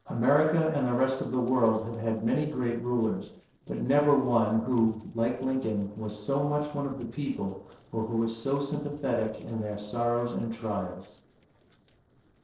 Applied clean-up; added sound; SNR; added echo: neural separator model SepFormer DNS4.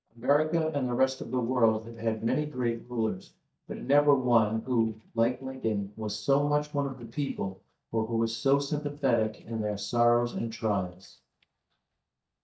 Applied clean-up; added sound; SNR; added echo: neural mask model DeepFilterNet 3.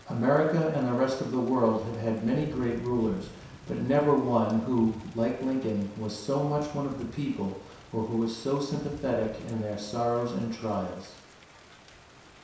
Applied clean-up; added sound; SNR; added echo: none; Thunder / Rain; 20 dB; reverberation time 0.7 s.